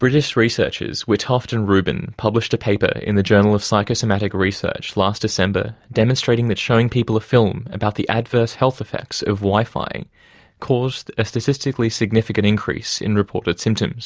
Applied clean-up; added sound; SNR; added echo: none; none; none; none.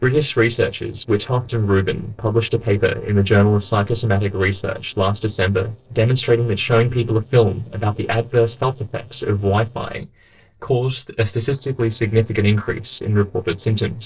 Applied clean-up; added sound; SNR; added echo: neural separator model SepFormer DNS4.